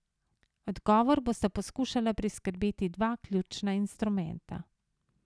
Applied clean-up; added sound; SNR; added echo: none; none; none; none.